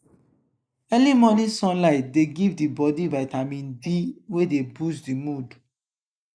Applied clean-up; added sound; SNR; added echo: neural mask model Resemble Enhance denoiser.